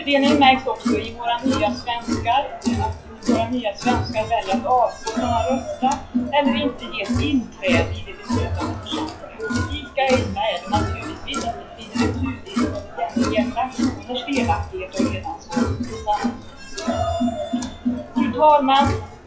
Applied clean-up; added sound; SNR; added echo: classical method WPE with log-MMSE.